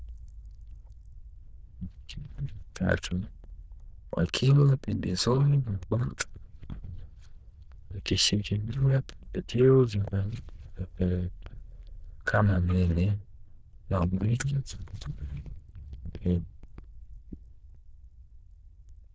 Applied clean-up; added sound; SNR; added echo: neural diffusion model UNIVERSE++.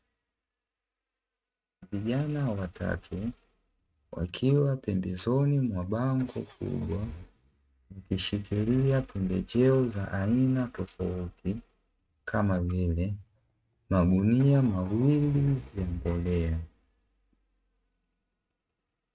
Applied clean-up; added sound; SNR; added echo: neural mask model RNNoise.